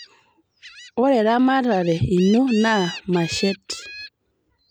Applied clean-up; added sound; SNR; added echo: none; Gull, seagull; 17 dB; none.